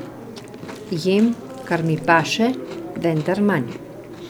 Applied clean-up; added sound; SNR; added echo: none; Chewing, mastication; 12 dB; none.